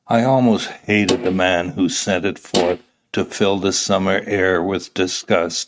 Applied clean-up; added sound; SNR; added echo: neural mask model RNNoise.